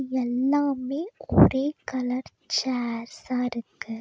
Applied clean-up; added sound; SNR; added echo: none; none; none; none.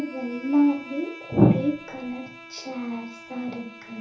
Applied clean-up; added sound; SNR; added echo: none; Bowed string instrument; 18 dB; reverberation time 1.2 s.